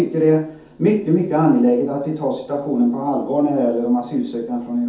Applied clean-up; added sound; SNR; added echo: none; none; none; reverberation time 0.6 s.